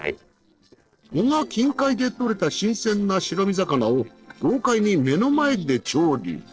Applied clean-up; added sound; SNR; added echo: neural separator model SepFormer DNS4.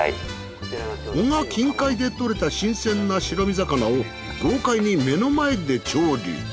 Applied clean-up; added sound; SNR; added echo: none; none; none; none.